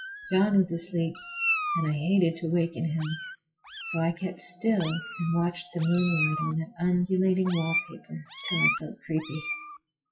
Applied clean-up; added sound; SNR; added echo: classical method WPE with log-MMSE.